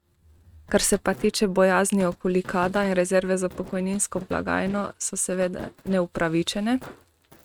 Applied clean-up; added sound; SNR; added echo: neural mask model RNNoise.